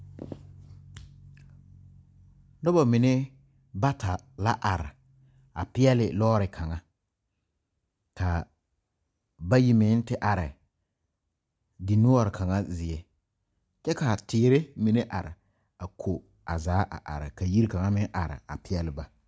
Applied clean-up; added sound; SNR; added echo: none; none; none; none.